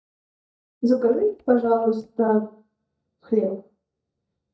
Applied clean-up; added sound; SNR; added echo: neural mask model DeepFilterNet 3.